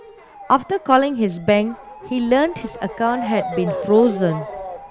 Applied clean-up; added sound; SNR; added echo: none; Motor vehicle (road) / Siren; 11 dB; none.